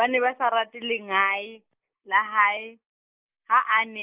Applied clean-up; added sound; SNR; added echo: neural mask model Resemble Enhance denoiser.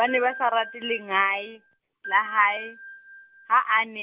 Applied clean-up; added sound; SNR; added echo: none; Ringtone / Bell; 16 dB; none.